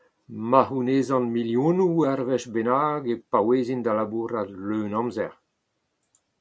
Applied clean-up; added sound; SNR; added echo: none; none; none; none.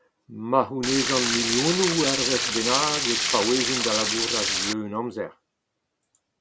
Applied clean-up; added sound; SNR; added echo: none; Stream; -2 dB; none.